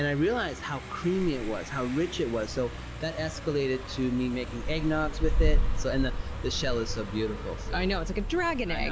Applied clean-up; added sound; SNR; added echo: none; Car passing by; 1 dB; none.